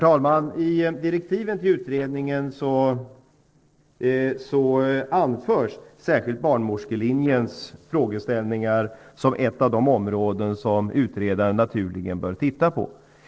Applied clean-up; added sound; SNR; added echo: neural separator model SepFormer DNS4.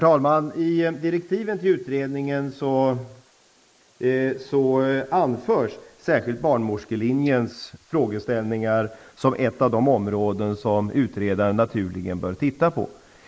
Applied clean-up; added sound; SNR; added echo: neural mask model Resemble Enhance denoiser.